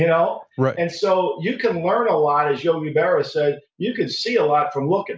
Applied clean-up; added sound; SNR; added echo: none; none; none; none.